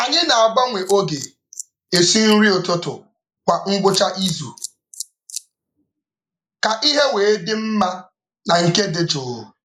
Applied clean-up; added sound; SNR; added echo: neural mask model Resemble Enhance denoiser.